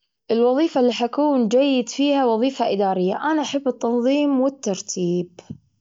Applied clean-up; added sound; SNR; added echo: none; none; none; none.